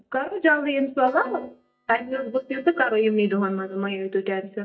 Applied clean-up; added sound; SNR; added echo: neural mask model DeepFilterNet 3.